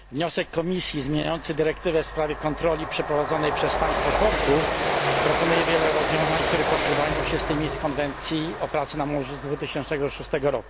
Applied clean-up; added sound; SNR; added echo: none; Train; 2 dB; none.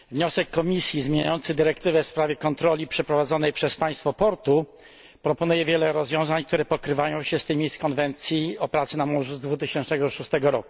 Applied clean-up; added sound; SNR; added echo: none; none; none; none.